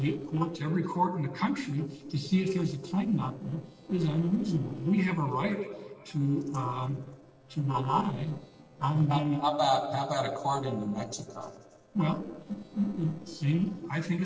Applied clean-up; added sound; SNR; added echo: neural separator model SepFormer DNS4.